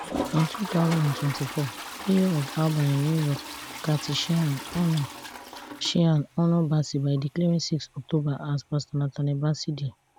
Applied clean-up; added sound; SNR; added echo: none; Toilet flush; 12 dB; none.